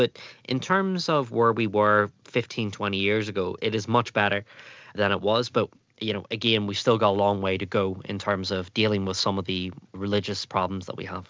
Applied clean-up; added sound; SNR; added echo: none; none; none; none.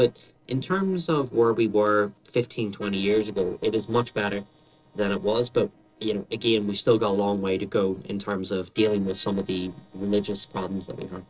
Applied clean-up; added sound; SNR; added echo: neural separator model SepFormer DNS4.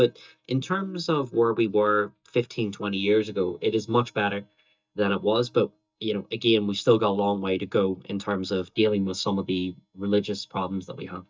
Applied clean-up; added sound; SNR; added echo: neural mask model DeepFilterNet 3.